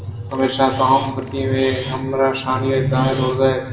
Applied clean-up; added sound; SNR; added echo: none; Camera; 19 dB; reverberation time 1.3 s.